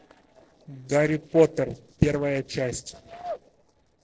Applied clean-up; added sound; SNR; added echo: neural separator model SepFormer DNS4.